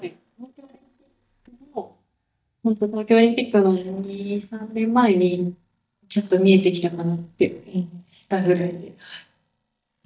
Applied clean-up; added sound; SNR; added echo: neural mask model DeepFilterNet 3.